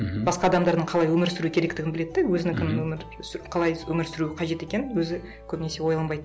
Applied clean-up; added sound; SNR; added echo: none; none; none; none.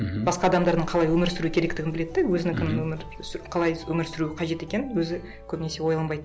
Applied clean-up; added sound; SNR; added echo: none; Bird; 15 dB; none.